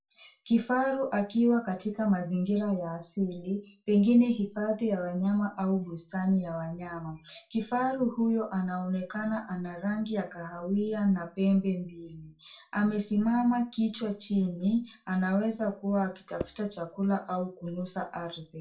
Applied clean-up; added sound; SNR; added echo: none; Percussion; 11 dB; reverberation time 0.3 s.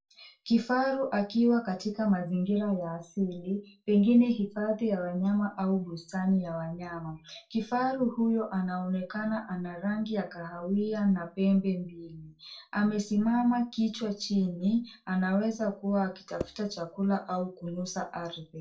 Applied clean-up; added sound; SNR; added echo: neural separator model SepFormer DNS4.